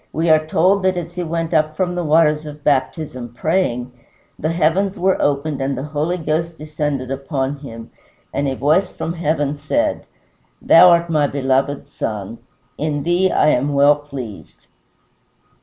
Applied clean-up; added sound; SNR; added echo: none; none; none; none.